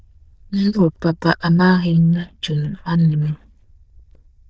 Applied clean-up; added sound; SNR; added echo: neural diffusion model UNIVERSE++.